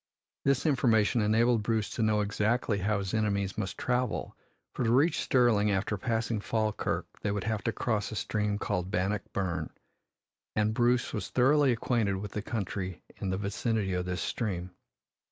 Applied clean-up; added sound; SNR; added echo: none; none; none; none.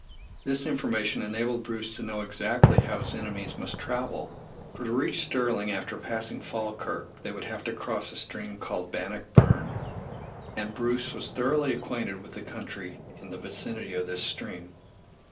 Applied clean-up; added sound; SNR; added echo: none; Fireworks; 0 dB; reverberation time 0.3 s.